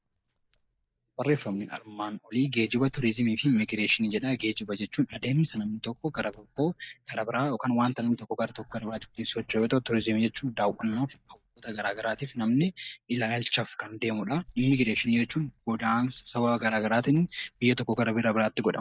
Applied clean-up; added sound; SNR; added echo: neural mask model DeepFilterNet 3.